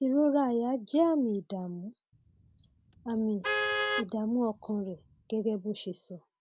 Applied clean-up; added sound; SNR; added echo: none; Vehicle horn, car horn, honking; 6 dB; none.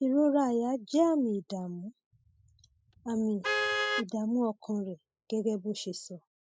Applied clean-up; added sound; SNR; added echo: classical method spectral subtraction.